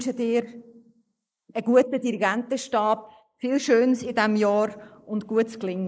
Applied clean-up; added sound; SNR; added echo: neural mask model Resemble Enhance denoiser.